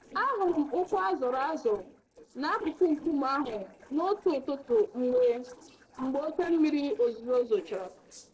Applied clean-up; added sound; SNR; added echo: neural separator model SepFormer DNS4.